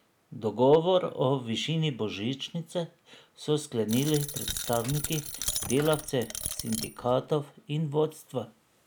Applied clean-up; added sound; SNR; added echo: none; Coin (dropping); 7 dB; none.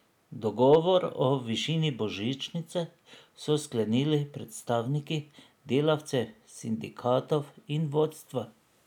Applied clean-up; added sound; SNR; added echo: none; none; none; none.